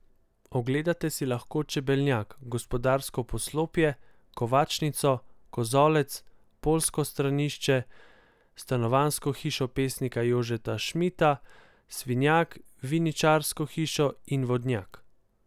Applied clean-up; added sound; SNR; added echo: none; none; none; none.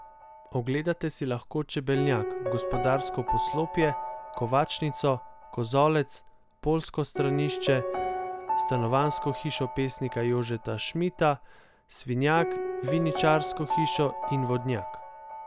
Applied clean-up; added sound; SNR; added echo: none; Piano; 6 dB; none.